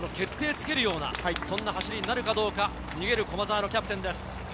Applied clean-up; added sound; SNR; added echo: none; Wind instrument, woodwind instrument; 18 dB; none.